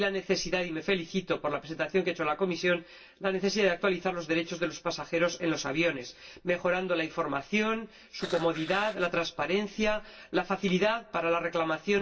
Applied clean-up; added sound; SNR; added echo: neural separator model SepFormer DNS4.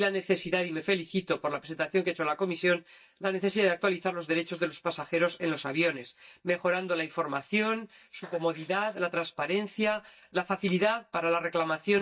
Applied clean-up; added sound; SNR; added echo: neural mask model DeepFilterNet 3.